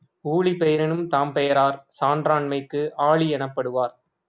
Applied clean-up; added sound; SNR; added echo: none; none; none; none.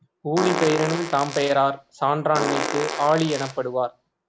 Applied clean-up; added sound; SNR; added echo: none; Fart; 6 dB; none.